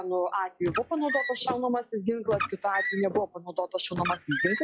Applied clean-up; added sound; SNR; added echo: classical method log-MMSE.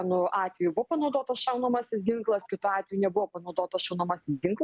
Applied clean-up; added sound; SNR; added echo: none; none; none; none.